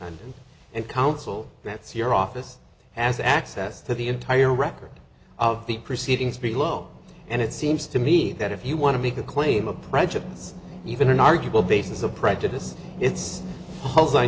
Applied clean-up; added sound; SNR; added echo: none; none; none; none.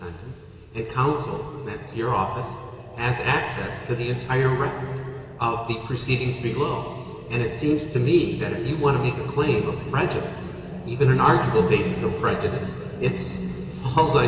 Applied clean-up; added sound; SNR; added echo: none; none; none; reverberation time 2.8 s.